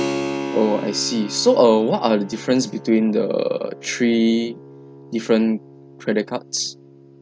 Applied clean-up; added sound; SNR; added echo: none; Keyboard (musical); 12 dB; none.